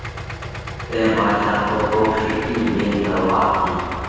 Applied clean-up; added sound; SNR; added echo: none; Idling; 9 dB; reverberation time 2.0 s.